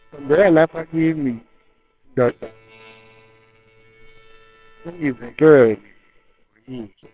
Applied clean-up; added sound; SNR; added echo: neural separator model SepFormer WHAMR!.